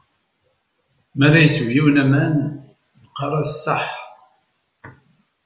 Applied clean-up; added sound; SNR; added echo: none; none; none; none.